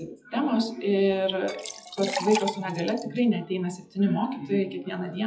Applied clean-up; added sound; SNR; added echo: classical method WPE with log-MMSE.